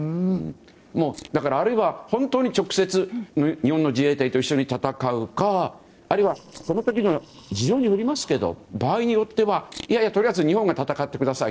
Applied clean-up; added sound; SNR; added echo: neural separator model SepFormer DNS4.